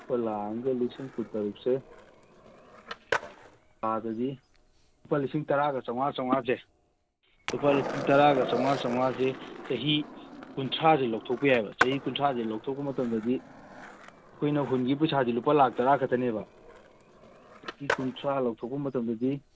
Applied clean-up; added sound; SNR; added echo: none; Skateboard; 10 dB; none.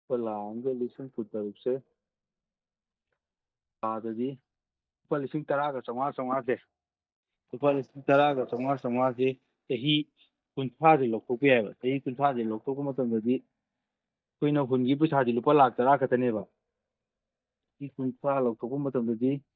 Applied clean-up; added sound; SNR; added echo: neural mask model DeepFilterNet 3.